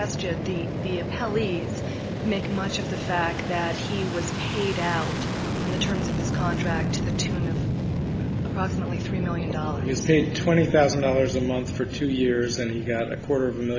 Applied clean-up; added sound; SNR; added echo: none; Fixed-wing aircraft, airplane; 1 dB; none.